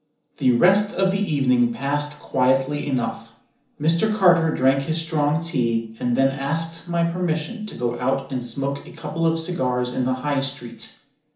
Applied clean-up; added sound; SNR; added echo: none; none; none; reverberation time 0.7 s.